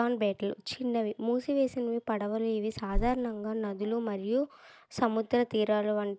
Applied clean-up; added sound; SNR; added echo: none; Bird; 8 dB; none.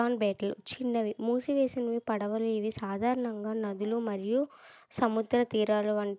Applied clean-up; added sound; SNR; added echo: none; none; none; none.